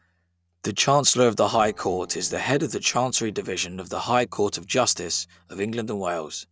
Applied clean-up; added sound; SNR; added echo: neural separator model SepFormer DNS4.